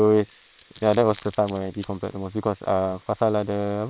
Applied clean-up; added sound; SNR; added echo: neural separator model SepFormer WHAM!.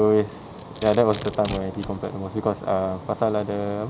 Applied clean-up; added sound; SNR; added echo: none; Domestic sounds, home sounds; 18 dB; none.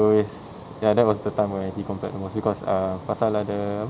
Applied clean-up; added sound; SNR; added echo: none; none; none; none.